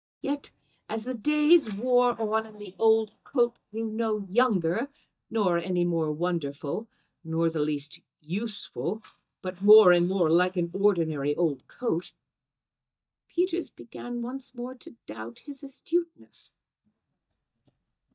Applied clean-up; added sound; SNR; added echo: neural mask model DeepFilterNet 3.